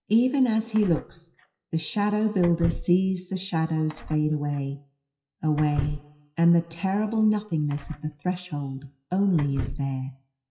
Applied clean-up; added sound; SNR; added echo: classical method WPE with log-MMSE.